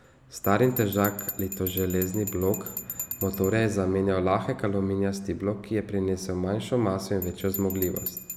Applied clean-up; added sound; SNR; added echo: none; Bell; 13 dB; none.